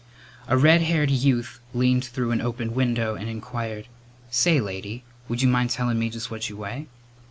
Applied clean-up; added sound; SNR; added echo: none; none; none; none.